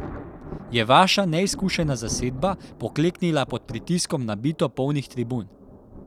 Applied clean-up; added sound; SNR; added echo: none; Thunder; 15 dB; none.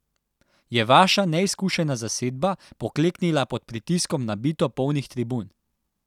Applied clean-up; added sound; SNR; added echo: none; none; none; none.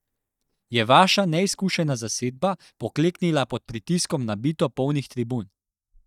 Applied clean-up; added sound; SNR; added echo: neural mask model DeepFilterNet 3.